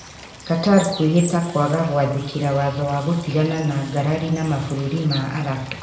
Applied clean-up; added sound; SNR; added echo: none; Water / Bird; 16 dB; reverberation time 0.8 s.